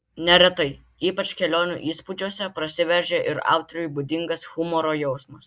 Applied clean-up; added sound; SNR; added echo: none; none; none; none.